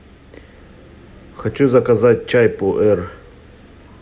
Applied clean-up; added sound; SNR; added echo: none; none; none; none.